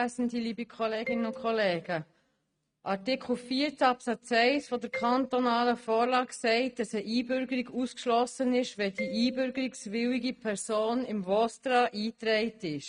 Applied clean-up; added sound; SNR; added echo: neural mask model RNNoise.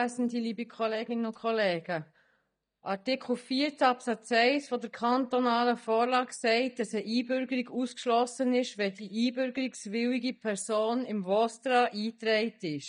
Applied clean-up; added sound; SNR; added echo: neural mask model DeepFilterNet 3.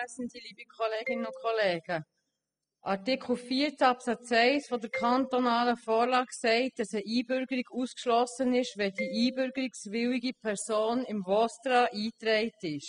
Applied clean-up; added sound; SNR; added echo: classical method spectral subtraction.